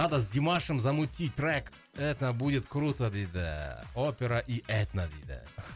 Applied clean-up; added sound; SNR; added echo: none; none; none; none.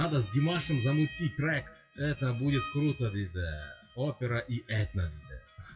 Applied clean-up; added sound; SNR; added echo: classical method WPE with log-MMSE.